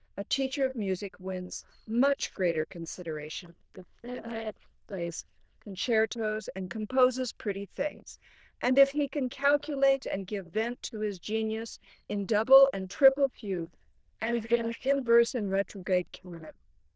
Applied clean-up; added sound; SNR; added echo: neural diffusion model UNIVERSE++.